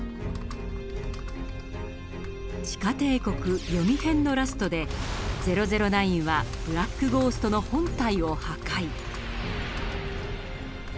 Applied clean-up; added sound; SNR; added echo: none; Computer keyboard; 9 dB; none.